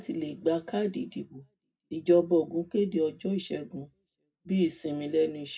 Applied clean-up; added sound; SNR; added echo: none; none; none; reverberation time 0.2 s.